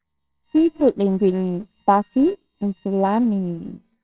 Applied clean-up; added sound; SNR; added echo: neural separator model SepFormer WHAMR!.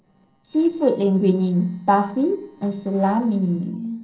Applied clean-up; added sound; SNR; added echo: neural separator model SepFormer DNS4.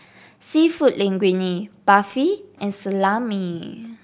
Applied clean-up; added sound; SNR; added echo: none; none; none; none.